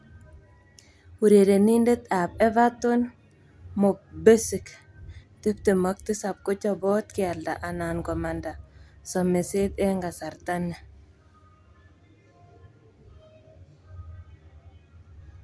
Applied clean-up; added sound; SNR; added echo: none; none; none; none.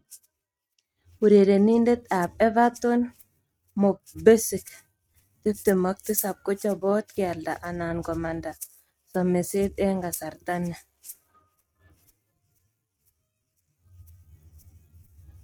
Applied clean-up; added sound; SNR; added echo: neural mask model RNNoise.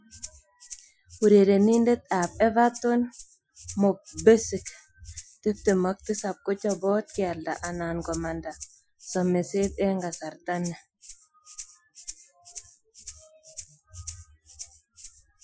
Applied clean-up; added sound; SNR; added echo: classical method Wiener filter.